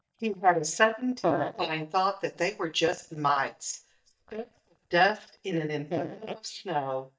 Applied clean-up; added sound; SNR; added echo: neural mask model DeepFilterNet 3.